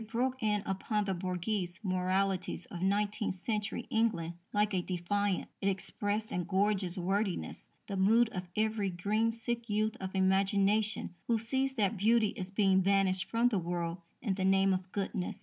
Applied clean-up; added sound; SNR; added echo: none; none; none; none.